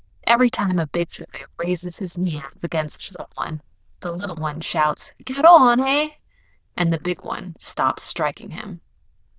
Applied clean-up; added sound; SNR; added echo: neural diffusion model UNIVERSE++.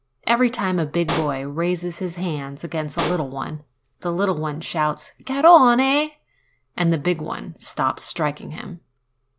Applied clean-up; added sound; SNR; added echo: none; Explosion; 11 dB; none.